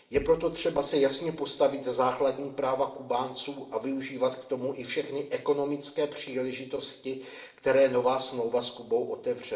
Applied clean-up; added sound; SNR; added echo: none; Knock / Wood; 19 dB; reverberation time 1.8 s.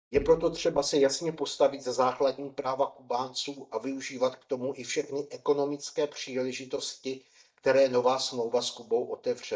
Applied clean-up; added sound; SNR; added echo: neural mask model DeepFilterNet 3.